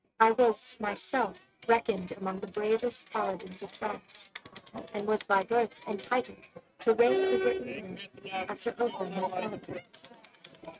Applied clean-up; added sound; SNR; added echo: neural mask model RNNoise.